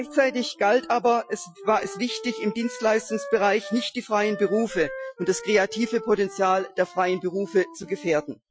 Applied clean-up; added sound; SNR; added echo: classical method Wiener filter.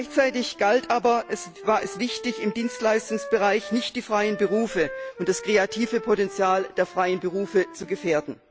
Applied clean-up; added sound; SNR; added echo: none; Wind instrument, woodwind instrument; 14 dB; none.